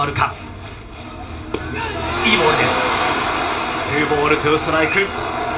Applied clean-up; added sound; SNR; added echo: none; none; none; reverberation time 0.2 s.